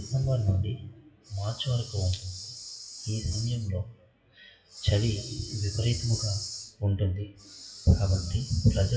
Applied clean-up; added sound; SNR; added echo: classical method WPE with log-MMSE.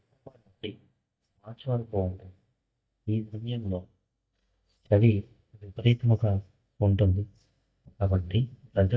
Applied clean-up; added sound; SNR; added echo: neural mask model DeepFilterNet 3.